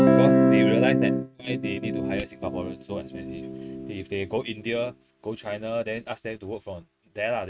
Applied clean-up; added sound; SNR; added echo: neural mask model RNNoise.